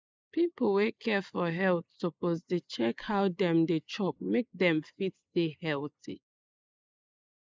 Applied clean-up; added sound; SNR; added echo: neural mask model Resemble Enhance denoiser.